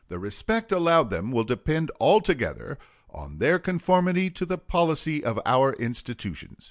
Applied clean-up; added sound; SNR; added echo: none; none; none; none.